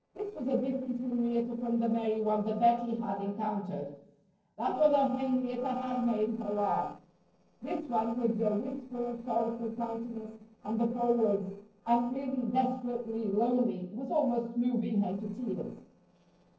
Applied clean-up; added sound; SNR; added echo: neural separator model SepFormer DNS4.